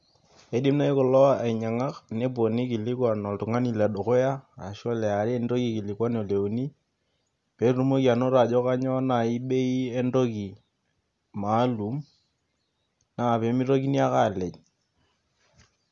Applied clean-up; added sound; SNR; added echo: none; none; none; none.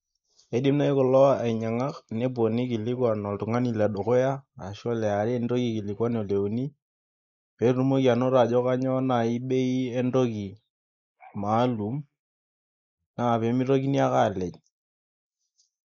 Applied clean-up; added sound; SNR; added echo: neural mask model Resemble Enhance denoiser.